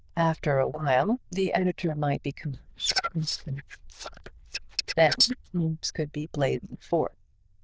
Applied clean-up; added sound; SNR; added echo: neural diffusion model UNIVERSE++.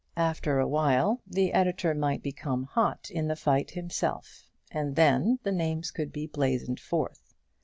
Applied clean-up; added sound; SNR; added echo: none; none; none; none.